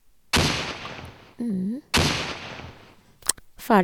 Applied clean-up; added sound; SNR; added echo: none; Explosion; -2 dB; none.